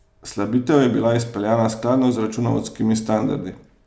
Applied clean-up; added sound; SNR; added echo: none; none; none; none.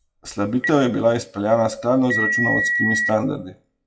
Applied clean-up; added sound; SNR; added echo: classical method WPE with log-MMSE.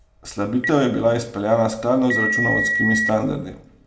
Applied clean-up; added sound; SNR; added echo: none; Telephone; 4 dB; reverberation time 0.3 s.